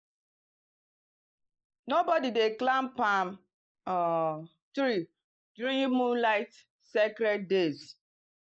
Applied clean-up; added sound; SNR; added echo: neural mask model Resemble Enhance denoiser.